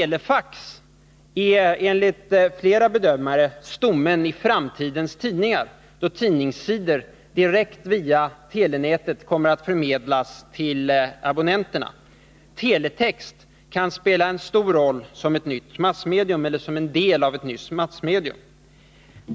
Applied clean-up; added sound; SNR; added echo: none; none; none; none.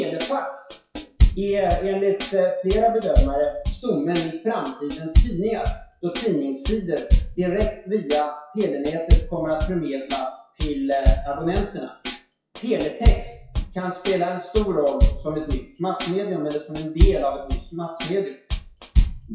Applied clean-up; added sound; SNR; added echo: classical method WPE with log-MMSE.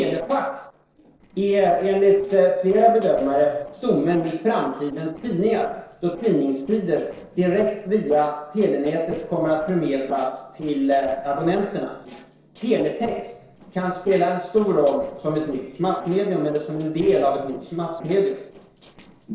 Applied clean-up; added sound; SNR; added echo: neural separator model SepFormer DNS4.